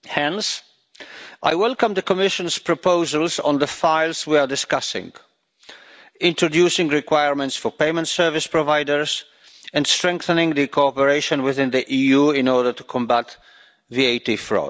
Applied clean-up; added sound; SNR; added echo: none; none; none; none.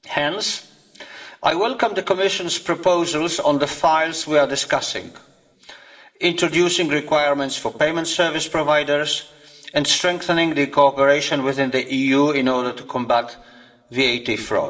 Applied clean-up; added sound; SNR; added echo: none; none; none; reverberation time 1.4 s.